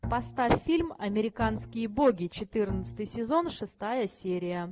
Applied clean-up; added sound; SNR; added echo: none; Bowed string instrument; 12 dB; none.